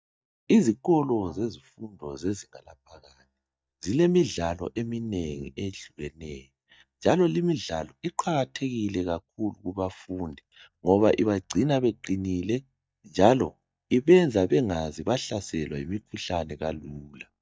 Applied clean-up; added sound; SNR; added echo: neural mask model DeepFilterNet 3.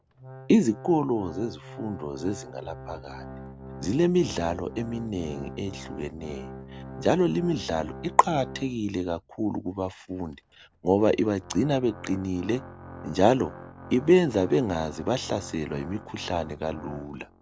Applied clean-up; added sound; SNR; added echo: none; Organ; 16 dB; none.